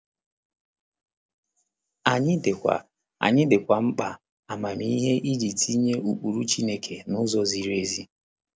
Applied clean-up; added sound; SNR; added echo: none; none; none; none.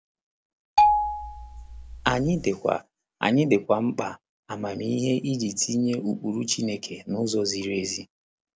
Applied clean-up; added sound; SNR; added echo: none; Marimba, xylophone; -2 dB; none.